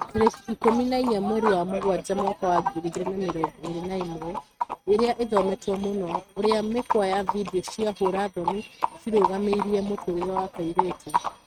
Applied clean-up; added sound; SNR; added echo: neural mask model RNNoise.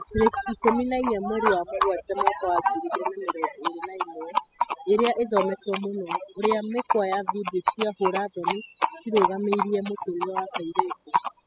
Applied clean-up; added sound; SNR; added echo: classical method spectral subtraction.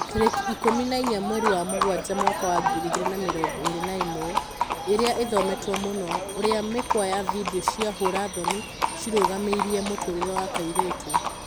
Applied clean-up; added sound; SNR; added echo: none; Livestock, farm animals, working animals; 1 dB; none.